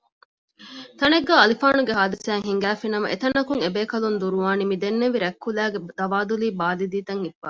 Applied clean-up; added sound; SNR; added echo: none; none; none; none.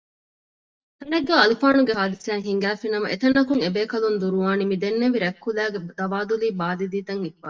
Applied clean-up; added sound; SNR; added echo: neural mask model DeepFilterNet 3.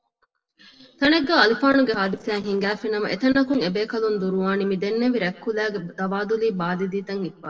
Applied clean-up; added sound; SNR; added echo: neural separator model SepFormer DNS4.